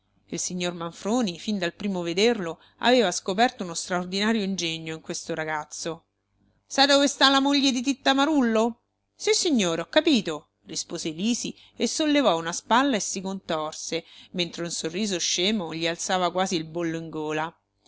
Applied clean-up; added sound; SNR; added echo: none; none; none; none.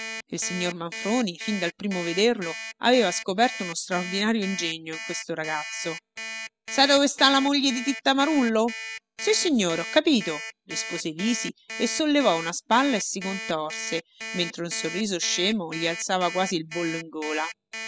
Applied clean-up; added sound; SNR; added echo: classical method spectral subtraction.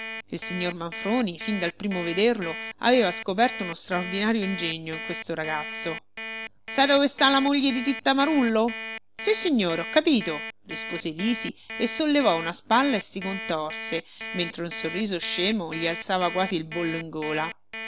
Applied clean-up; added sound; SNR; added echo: none; Alarm; 10 dB; none.